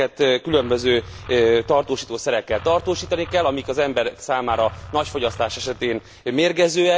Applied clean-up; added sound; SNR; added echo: none; Engine; 17 dB; none.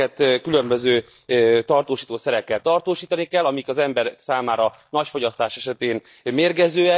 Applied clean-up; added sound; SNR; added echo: neural mask model DeepFilterNet 3.